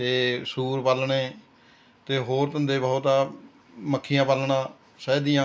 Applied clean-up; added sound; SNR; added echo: none; none; none; none.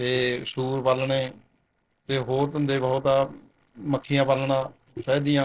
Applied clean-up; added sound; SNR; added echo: neural separator model SepFormer DNS4.